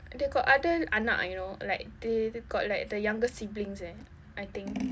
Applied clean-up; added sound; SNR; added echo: none; Scissors; 15 dB; none.